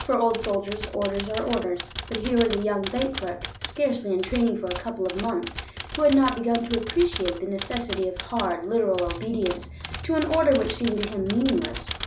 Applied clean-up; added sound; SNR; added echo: none; Typewriter; 8 dB; none.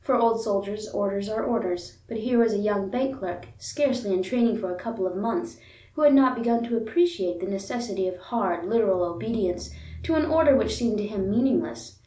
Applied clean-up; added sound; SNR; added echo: none; none; none; none.